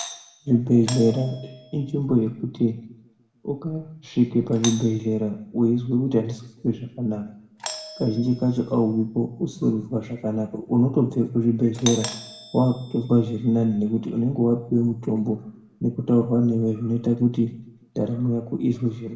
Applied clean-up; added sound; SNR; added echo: none; Doorbell; 18 dB; reverberation time 0.7 s.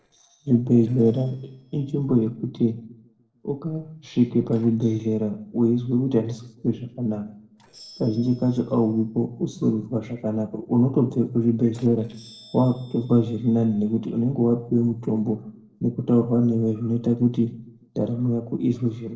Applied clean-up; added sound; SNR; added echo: neural separator model SepFormer DNS4.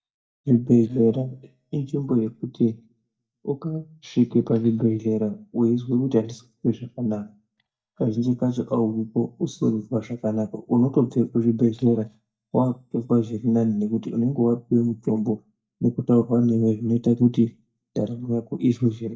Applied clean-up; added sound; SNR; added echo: neural mask model DeepFilterNet 3.